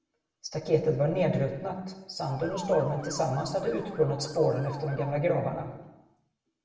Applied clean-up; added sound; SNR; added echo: none; Motor vehicle (road) / Siren; 14 dB; reverberation time 1.1 s.